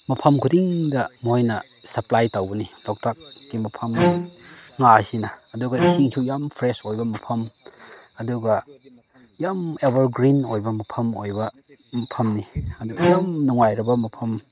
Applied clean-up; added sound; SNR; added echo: neural mask model RNNoise.